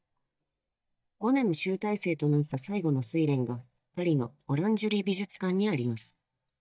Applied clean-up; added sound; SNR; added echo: neural mask model DeepFilterNet 3.